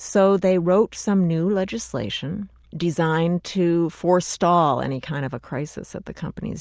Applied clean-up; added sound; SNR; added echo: none; none; none; none.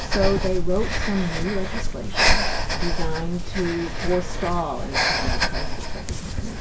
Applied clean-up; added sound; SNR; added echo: none; Breathing; -5 dB; reverberation time 0.2 s.